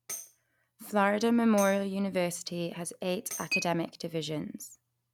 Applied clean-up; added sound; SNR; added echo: none; Tambourine + Chink, clink; 13 dB; none.